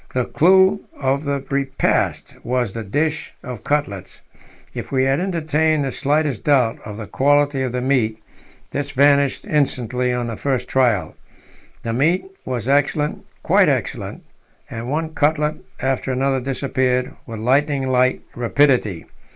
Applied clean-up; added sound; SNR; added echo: neural mask model Resemble Enhance denoiser.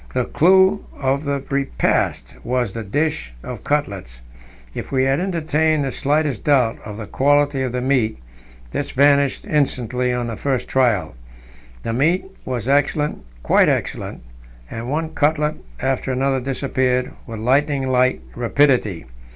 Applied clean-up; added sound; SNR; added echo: none; none; none; none.